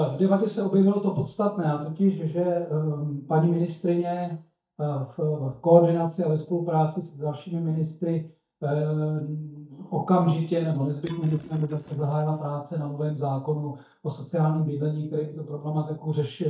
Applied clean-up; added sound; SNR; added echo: neural mask model DeepFilterNet 3.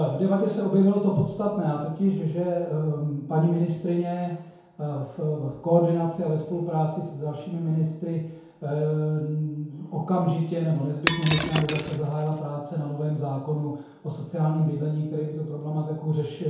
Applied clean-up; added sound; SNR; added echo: none; Shatter; 0 dB; reverberation time 0.9 s.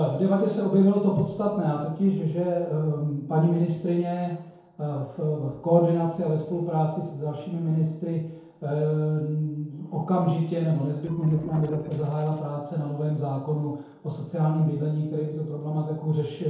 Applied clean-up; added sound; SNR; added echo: neural separator model SepFormer DNS4.